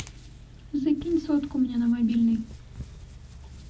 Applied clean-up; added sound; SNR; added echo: none; Tearing; 16 dB; reverberation time 0.4 s.